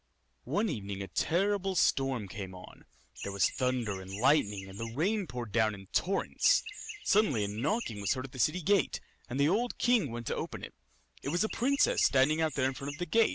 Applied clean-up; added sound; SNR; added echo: none; Chirp, tweet; 11 dB; none.